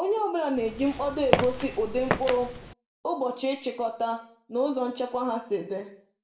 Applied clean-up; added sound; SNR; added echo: none; Walk, footsteps; 2 dB; reverberation time 0.5 s.